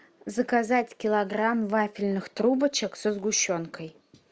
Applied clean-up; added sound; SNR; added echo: none; none; none; none.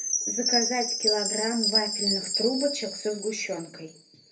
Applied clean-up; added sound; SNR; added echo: none; Chime; -1 dB; reverberation time 0.3 s.